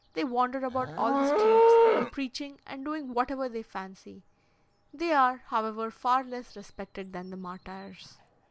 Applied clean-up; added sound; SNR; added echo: none; Livestock, farm animals, working animals; -2 dB; none.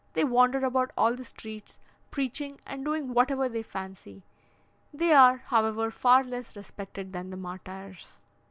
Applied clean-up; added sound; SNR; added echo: none; none; none; none.